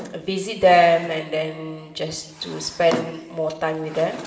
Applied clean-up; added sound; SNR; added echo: none; Drawer open or close; 15 dB; reverberation time 2.5 s.